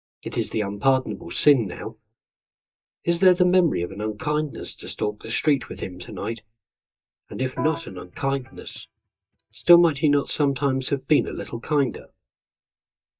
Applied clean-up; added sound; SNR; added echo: neural mask model DeepFilterNet 3.